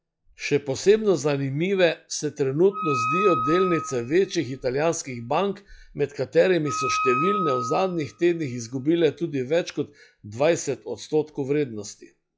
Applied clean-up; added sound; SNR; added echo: classical method log-MMSE.